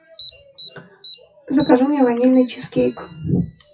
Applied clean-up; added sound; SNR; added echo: classical method WPE with log-MMSE.